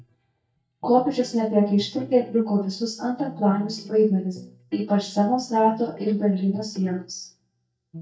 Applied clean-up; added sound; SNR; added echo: neural mask model DeepFilterNet 3.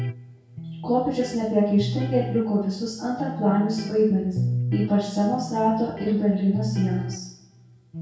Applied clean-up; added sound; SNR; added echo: none; Electric guitar; 7 dB; reverberation time 0.6 s.